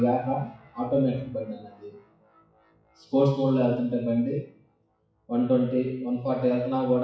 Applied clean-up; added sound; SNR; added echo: classical method WPE with log-MMSE.